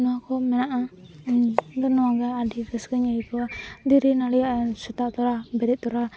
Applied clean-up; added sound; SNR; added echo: none; none; none; none.